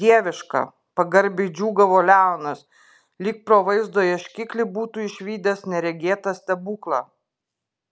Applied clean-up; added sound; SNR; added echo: none; none; none; none.